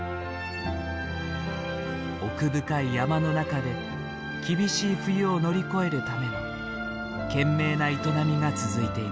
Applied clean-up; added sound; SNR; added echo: none; none; none; none.